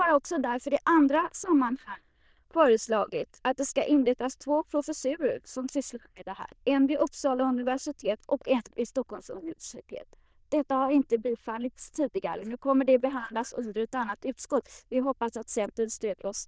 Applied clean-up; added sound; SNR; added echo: neural diffusion model UNIVERSE++.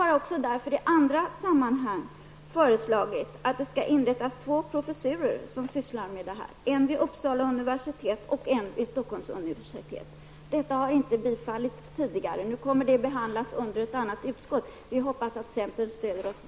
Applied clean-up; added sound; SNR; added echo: none; none; none; none.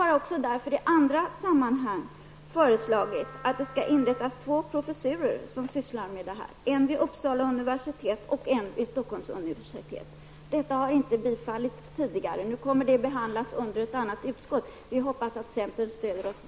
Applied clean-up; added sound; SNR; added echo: none; Wind instrument, woodwind instrument; 18 dB; none.